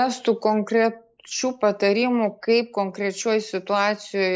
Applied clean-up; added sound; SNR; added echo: neural mask model Resemble Enhance denoiser.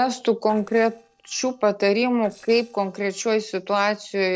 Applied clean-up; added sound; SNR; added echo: neural separator model SepFormer DNS4.